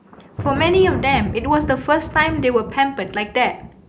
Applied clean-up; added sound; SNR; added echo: none; Thunder; 9 dB; none.